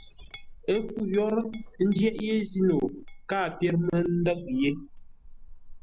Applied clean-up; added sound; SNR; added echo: none; Chink, clink; 16 dB; none.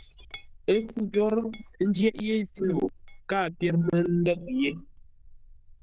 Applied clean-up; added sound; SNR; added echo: neural diffusion model UNIVERSE++.